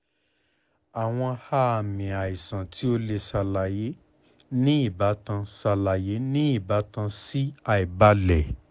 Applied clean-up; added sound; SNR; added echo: none; none; none; none.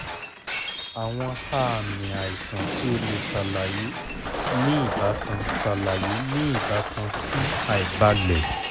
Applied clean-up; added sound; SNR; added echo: none; Shatter; 2 dB; none.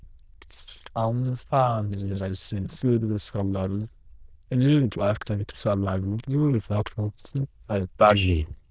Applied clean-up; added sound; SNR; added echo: neural diffusion model UNIVERSE++.